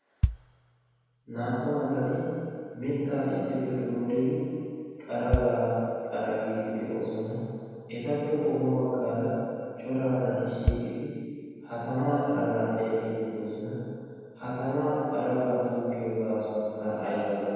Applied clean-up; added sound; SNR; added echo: none; Bass drum; 5 dB; reverberation time 2.1 s.